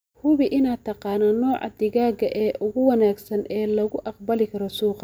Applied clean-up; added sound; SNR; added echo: none; none; none; none.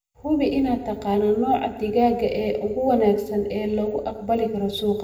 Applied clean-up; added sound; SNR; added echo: none; none; none; reverberation time 0.9 s.